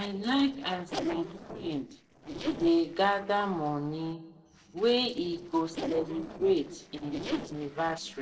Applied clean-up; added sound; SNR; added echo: neural separator model SepFormer DNS4.